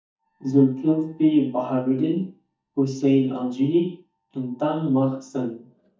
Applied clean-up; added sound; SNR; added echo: neural mask model DeepFilterNet 3.